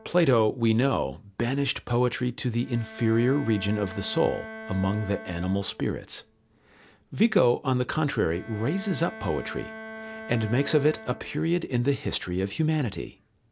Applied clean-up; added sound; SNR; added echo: none; Bowed string instrument; 17 dB; none.